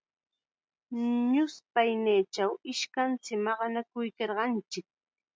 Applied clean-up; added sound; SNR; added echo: none; none; none; none.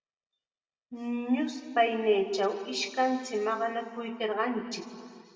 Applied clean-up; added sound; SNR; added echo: none; none; none; reverberation time 2.1 s.